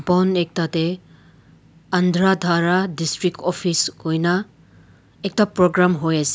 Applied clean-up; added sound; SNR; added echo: none; none; none; none.